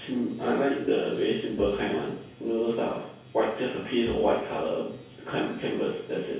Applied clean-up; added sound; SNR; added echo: none; Bowed string instrument; 18 dB; reverberation time 0.6 s.